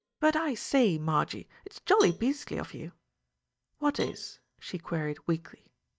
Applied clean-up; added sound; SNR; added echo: neural mask model DeepFilterNet 3.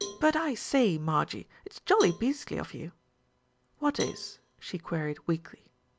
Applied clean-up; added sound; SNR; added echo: none; Cowbell; 16 dB; none.